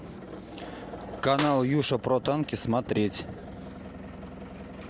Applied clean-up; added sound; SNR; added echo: none; Clapping; 13 dB; none.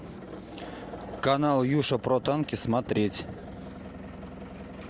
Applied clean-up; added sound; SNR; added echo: none; none; none; none.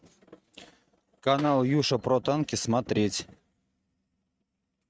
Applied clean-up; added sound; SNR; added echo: neural mask model RNNoise.